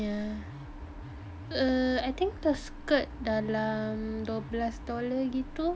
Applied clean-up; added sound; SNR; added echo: none; Musical instrument; 12 dB; none.